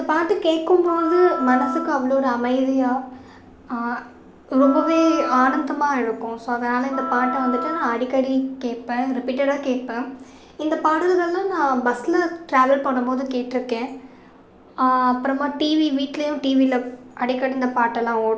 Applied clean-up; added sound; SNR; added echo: none; Wind instrument, woodwind instrument; 9 dB; none.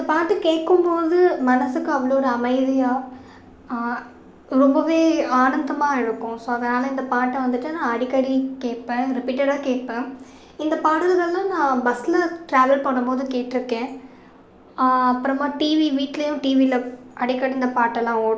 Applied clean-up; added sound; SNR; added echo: none; none; none; none.